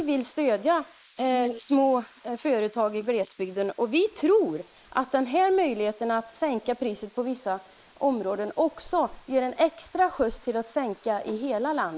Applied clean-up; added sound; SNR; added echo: neural mask model Resemble Enhance denoiser.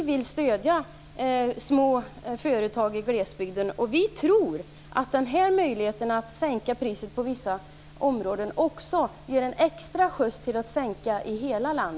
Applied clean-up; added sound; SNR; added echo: none; none; none; none.